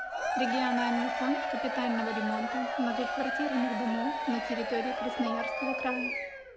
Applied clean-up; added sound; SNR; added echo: none; Crowd / Cheering; 0 dB; none.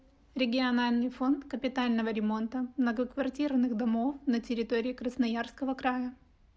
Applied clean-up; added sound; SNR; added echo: none; none; none; none.